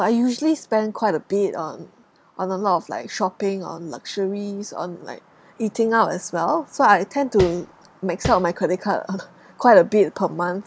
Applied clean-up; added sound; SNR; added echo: none; Tap; 8 dB; none.